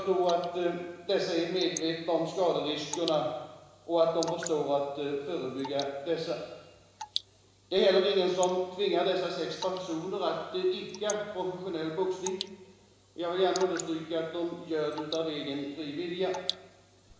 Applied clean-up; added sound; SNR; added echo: none; Drip / Water; 15 dB; reverberation time 1.0 s.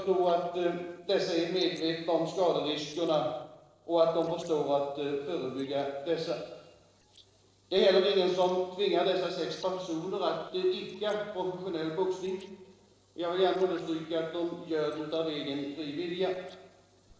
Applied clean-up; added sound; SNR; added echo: neural separator model SepFormer DNS4.